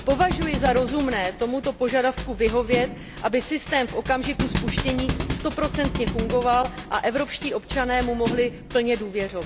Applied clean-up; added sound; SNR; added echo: none; Thump, thud; 6 dB; none.